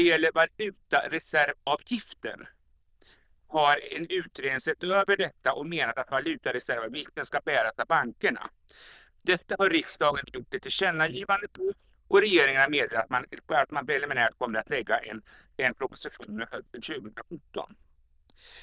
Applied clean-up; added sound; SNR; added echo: neural diffusion model UNIVERSE++.